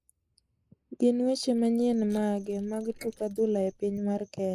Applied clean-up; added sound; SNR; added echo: neural mask model Resemble Enhance denoiser.